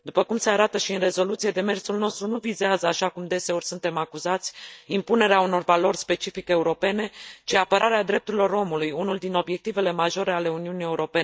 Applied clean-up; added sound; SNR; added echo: neural mask model DeepFilterNet 3.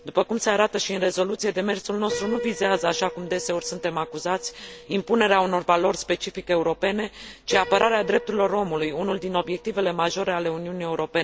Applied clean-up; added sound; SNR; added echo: none; Piano; 14 dB; none.